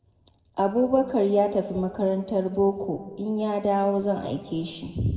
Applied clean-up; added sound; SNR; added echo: none; none; none; reverberation time 1.4 s.